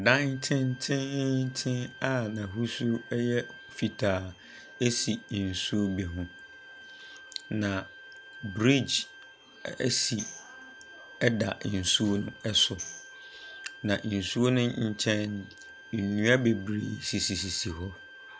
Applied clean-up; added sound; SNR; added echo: none; Bowed string instrument + Tambourine; 18 dB; none.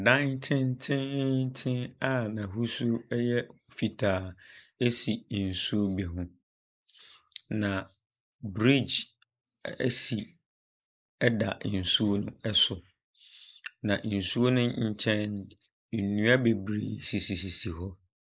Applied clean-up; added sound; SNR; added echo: neural mask model Resemble Enhance denoiser.